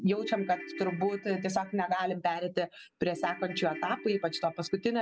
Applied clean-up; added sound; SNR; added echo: none; Ringtone / Keyboard (musical); 13 dB; none.